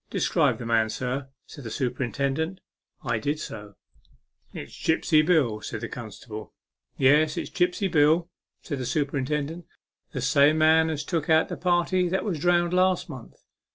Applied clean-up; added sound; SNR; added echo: none; none; none; none.